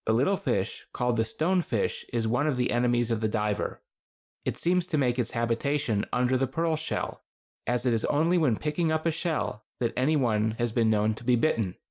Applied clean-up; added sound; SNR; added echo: none; none; none; none.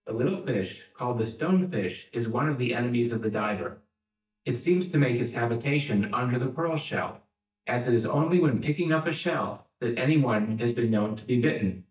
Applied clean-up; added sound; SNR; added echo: neural mask model DeepFilterNet 3.